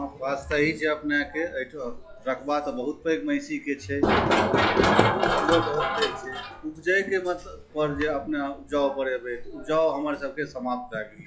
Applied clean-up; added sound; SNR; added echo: classical method log-MMSE.